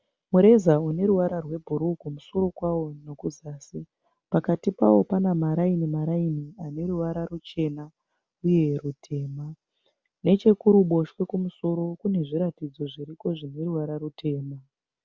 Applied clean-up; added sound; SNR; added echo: none; none; none; none.